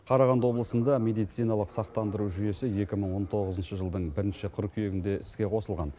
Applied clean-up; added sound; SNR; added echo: none; none; none; none.